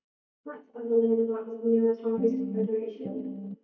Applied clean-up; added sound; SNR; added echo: neural mask model DeepFilterNet 3.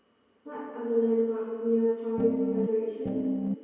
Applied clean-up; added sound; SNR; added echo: none; Piano; 0 dB; reverberation time 2.2 s.